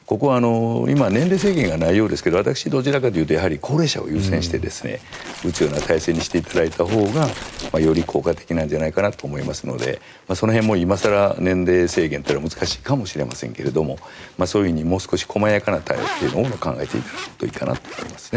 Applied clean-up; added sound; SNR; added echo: none; Zipper (clothing) + Tearing; 16 dB; none.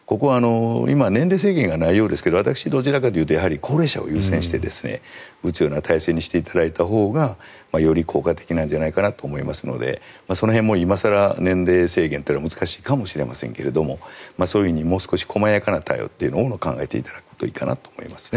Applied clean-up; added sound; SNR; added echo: none; none; none; none.